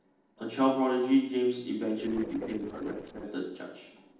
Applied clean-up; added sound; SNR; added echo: neural separator model SepFormer DNS4.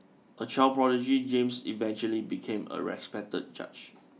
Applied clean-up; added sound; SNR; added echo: none; none; none; none.